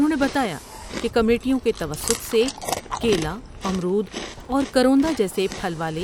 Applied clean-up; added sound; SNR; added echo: none; Chewing, mastication; 10 dB; none.